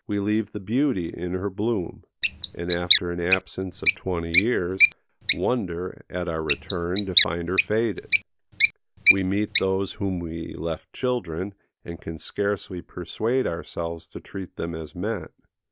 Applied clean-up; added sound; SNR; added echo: none; Bird; -1 dB; none.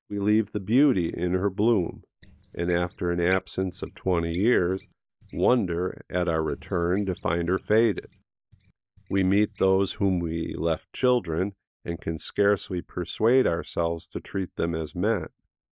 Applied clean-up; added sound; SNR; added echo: neural mask model DeepFilterNet 3.